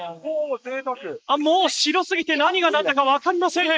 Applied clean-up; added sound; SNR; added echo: neural mask model Resemble Enhance denoiser.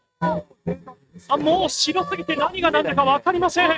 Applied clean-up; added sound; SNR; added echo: neural mask model RNNoise.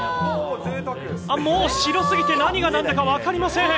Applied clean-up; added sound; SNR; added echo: none; none; none; none.